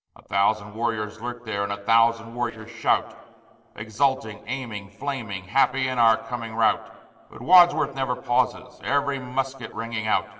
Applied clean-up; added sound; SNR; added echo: neural separator model SepFormer DNS4.